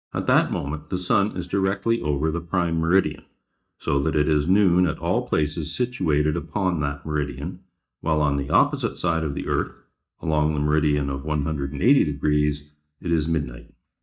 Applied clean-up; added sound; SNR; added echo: neural mask model DeepFilterNet 3.